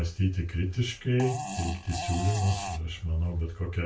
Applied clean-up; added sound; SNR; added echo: none; Fart; 9 dB; reverberation time 0.2 s.